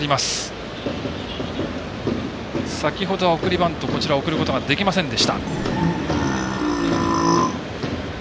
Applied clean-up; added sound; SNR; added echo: none; Burping, eructation; -1 dB; none.